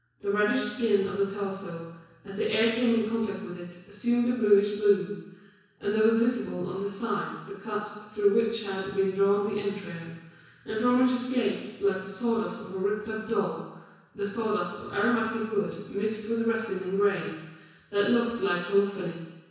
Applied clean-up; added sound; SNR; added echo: none; none; none; reverberation time 1.1 s.